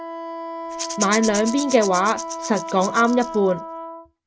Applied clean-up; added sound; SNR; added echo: none; Wind instrument, woodwind instrument + Rattle / Rattle (instrument); 8 dB; none.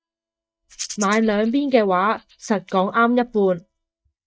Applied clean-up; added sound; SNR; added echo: neural mask model DeepFilterNet 3.